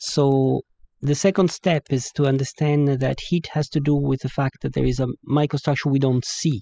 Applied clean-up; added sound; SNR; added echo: classical method spectral subtraction.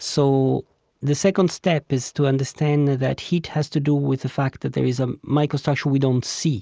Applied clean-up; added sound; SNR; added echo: none; none; none; none.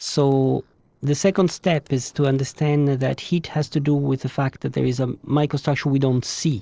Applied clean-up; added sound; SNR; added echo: neural separator model SepFormer DNS4.